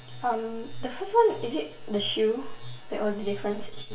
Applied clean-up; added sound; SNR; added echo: none; none; none; reverberation time 0.3 s.